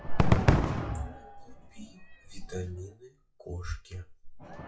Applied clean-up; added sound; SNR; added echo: classical method WPE with log-MMSE.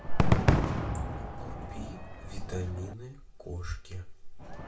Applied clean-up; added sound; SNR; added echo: none; Crowd / Cheering / Fireworks; -1 dB; reverberation time 0.2 s.